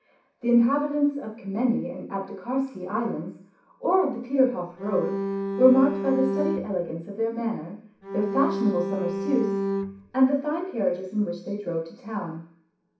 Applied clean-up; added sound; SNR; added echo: none; Bowed string instrument; 3 dB; reverberation time 0.6 s.